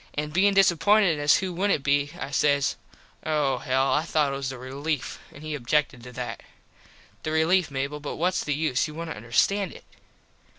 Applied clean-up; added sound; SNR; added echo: none; none; none; none.